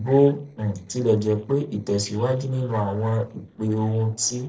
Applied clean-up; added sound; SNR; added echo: neural separator model SepFormer DNS4.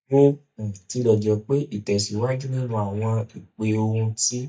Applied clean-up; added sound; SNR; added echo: neural mask model DeepFilterNet 3.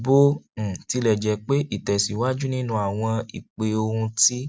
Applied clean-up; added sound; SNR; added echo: none; none; none; none.